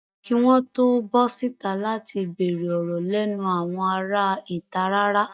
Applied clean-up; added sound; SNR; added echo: neural mask model DeepFilterNet 3.